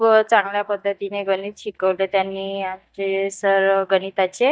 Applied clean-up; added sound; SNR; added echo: neural mask model DeepFilterNet 3.